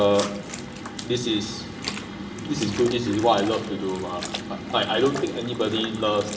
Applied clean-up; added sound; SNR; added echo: none; Trickle, dribble / Splash, splatter; 13 dB; reverberation time 1.2 s.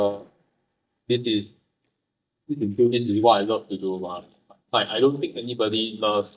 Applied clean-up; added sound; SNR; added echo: neural mask model DeepFilterNet 3.